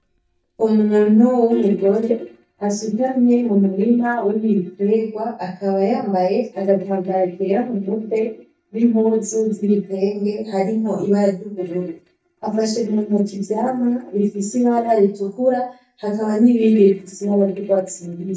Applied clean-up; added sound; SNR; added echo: neural mask model DeepFilterNet 3.